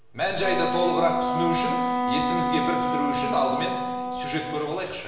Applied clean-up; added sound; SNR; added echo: none; Wind instrument, woodwind instrument; -1 dB; reverberation time 1.3 s.